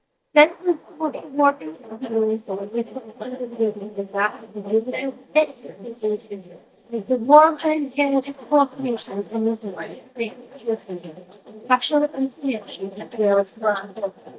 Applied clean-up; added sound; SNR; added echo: neural mask model DeepFilterNet 3.